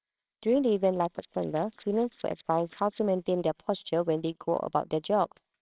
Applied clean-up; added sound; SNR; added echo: neural separator model SepFormer WHAMR!.